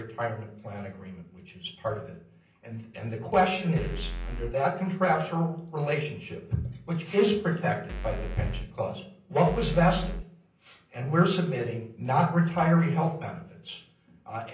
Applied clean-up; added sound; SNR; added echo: none; Bass drum / Keyboard (musical); 5 dB; reverberation time 0.6 s.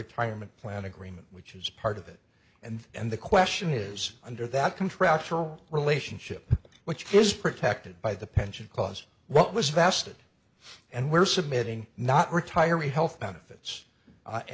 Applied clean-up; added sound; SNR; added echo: none; none; none; none.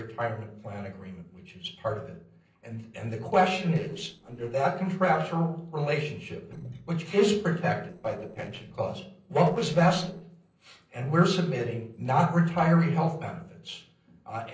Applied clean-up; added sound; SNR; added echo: neural separator model SepFormer DNS4.